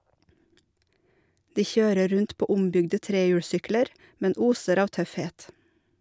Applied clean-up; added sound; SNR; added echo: none; none; none; none.